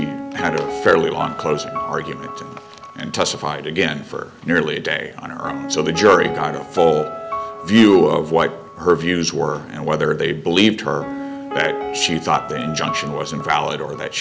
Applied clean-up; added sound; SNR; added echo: none; Piano; 11 dB; none.